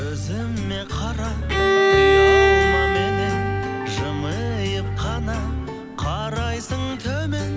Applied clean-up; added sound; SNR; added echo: none; Bowed string instrument; -2 dB; none.